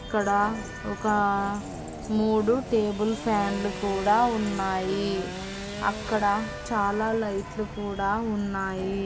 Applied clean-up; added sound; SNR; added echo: none; Sawing / Engine; 13 dB; none.